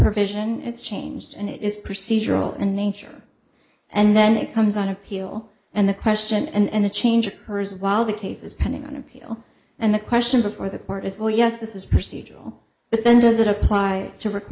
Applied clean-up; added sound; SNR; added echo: neural mask model Resemble Enhance denoiser.